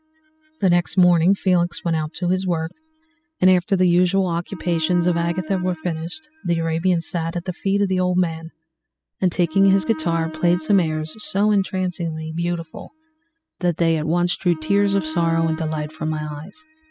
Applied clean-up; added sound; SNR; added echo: classical method spectral subtraction.